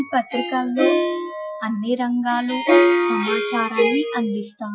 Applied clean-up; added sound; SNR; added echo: classical method Wiener filter.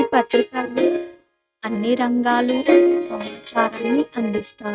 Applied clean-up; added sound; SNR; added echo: neural mask model RNNoise.